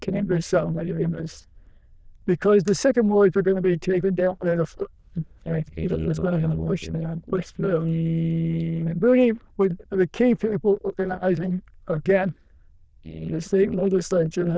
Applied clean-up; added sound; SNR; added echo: neural diffusion model UNIVERSE++.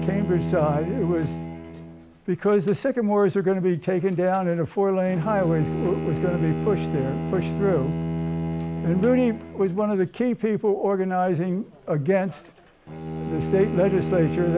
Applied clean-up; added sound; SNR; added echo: none; Bowed string instrument; 6 dB; none.